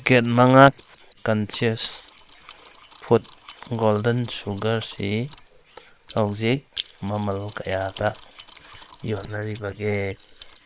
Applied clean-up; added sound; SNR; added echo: neural separator model SepFormer WHAM!.